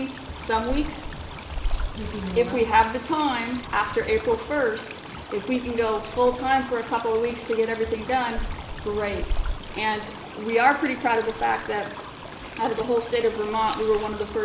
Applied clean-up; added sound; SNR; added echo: none; Stream; 8 dB; none.